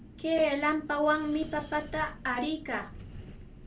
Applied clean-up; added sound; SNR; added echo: none; Wind; 15 dB; reverberation time 0.2 s.